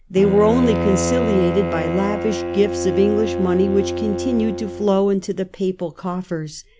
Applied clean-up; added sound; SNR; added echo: none; Bowed string instrument; 5 dB; none.